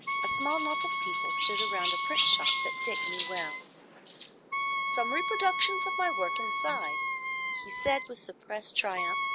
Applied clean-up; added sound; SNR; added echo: none; Chirp, tweet + Wind instrument, woodwind instrument; -4 dB; none.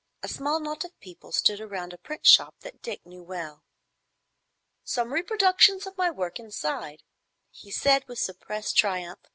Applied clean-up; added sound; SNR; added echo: none; none; none; none.